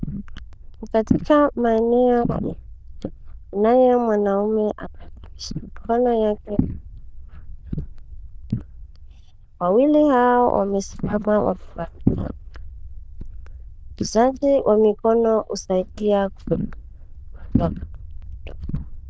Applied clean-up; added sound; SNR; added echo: neural diffusion model UNIVERSE++.